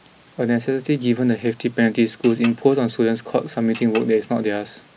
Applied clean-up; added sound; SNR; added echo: none; Chink, clink; 18 dB; none.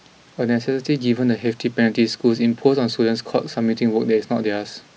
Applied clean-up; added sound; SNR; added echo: none; none; none; none.